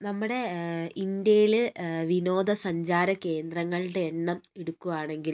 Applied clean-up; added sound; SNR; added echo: none; none; none; none.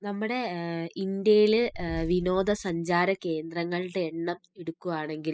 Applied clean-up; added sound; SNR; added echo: classical method spectral subtraction.